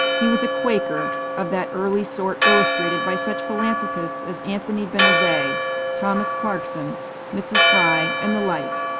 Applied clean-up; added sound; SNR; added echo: none; Church bell; -3 dB; none.